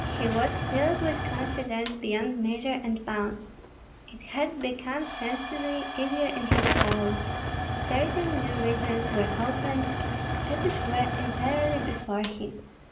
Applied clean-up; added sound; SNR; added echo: none; Tick / Hiss / Explosion / Fire; 1 dB; reverberation time 0.5 s.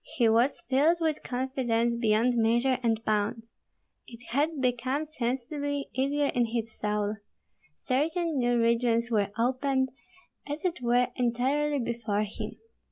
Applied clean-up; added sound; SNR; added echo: none; none; none; none.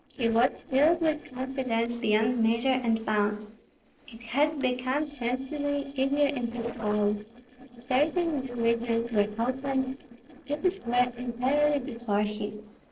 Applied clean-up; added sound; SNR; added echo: neural separator model SepFormer DNS4.